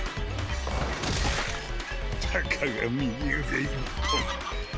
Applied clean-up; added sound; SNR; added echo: none; Fowl; 10 dB; none.